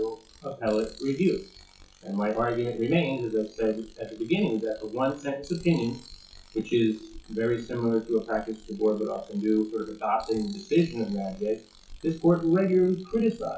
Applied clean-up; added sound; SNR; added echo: classical method WPE with log-MMSE.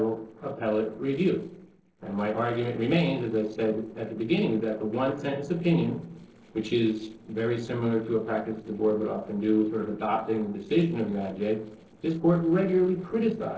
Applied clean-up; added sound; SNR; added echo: neural separator model SepFormer DNS4.